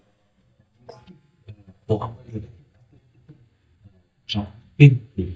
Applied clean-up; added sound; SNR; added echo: neural mask model DeepFilterNet 3.